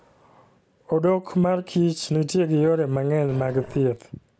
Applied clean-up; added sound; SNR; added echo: none; Growling; 19 dB; none.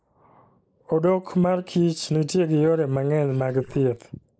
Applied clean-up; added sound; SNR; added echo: neural mask model Resemble Enhance denoiser.